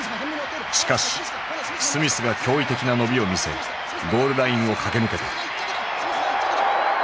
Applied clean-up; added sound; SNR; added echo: none; none; none; none.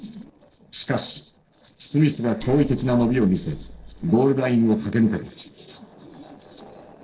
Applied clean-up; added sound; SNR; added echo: neural separator model SepFormer DNS4.